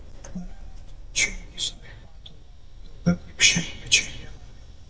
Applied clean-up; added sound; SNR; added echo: neural mask model DeepFilterNet 3.